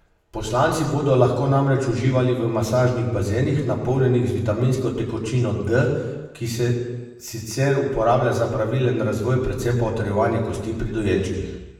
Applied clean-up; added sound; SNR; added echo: none; none; none; reverberation time 1.1 s.